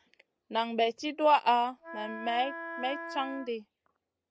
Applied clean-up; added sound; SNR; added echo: none; Wind instrument, woodwind instrument; 10 dB; none.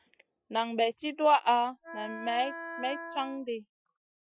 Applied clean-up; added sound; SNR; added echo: classical method Wiener filter.